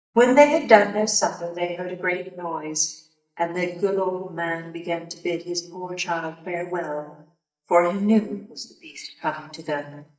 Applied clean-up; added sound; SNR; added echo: neural mask model DeepFilterNet 3.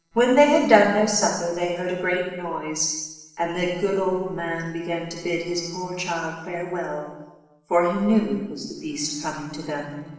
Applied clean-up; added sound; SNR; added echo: neural separator model SepFormer DNS4.